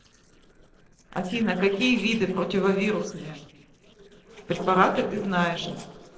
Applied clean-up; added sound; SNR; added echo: neural separator model SepFormer DNS4.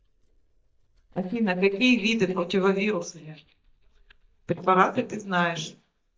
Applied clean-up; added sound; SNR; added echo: neural mask model DeepFilterNet 3.